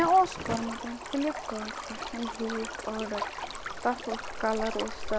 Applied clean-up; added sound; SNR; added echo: none; Stream; 6 dB; none.